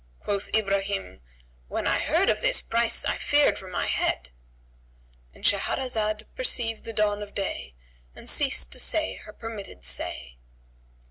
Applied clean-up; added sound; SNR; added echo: none; none; none; none.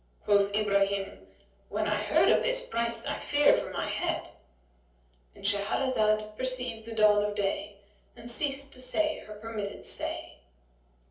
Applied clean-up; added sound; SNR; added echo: none; none; none; reverberation time 0.5 s.